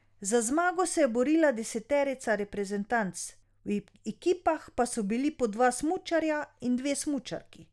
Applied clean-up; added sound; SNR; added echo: none; none; none; none.